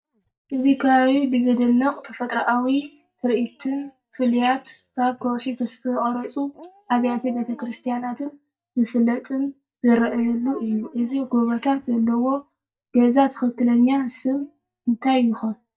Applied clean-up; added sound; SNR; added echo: neural mask model DeepFilterNet 3.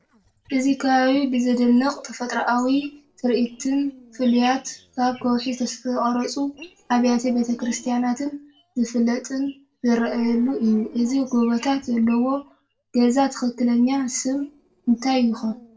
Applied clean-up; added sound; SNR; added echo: neural separator model SepFormer DNS4.